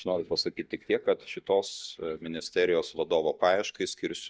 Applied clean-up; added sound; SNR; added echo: neural mask model DeepFilterNet 3.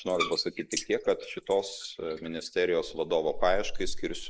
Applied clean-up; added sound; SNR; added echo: neural mask model Resemble Enhance denoiser.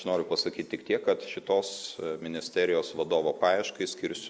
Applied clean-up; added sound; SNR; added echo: none; none; none; none.